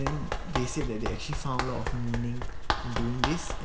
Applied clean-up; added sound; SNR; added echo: none; Run; -2 dB; none.